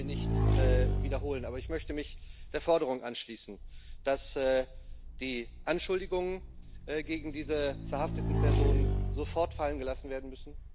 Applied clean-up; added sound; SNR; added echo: none; Motorcycle / Engine; -2 dB; none.